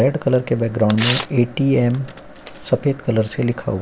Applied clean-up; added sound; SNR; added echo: none; Tearing; 11 dB; none.